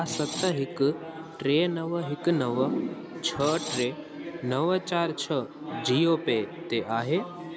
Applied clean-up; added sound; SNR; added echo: none; Screech; 9 dB; none.